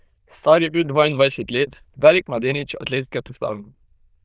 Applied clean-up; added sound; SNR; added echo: neural diffusion model UNIVERSE++.